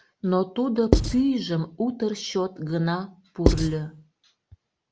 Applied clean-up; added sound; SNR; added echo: none; Writing; -4 dB; none.